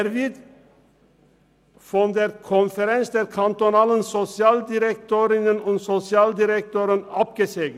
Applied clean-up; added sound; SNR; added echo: none; none; none; none.